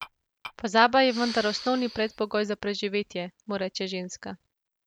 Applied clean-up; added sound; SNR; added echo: none; Tap / Glass + Respiratory sounds; 13 dB; none.